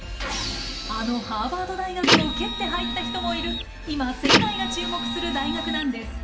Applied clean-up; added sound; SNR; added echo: none; Printer; -5 dB; reverberation time 1.6 s.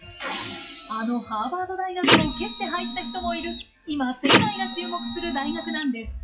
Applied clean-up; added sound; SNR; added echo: classical method WPE with log-MMSE.